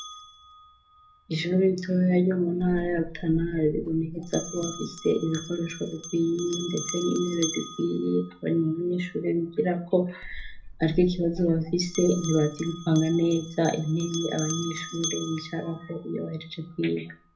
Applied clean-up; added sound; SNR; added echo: none; Bell; 13 dB; reverberation time 0.3 s.